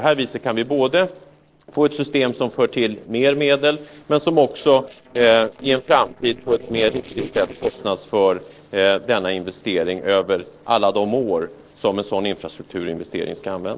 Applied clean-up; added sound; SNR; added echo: neural separator model SepFormer DNS4.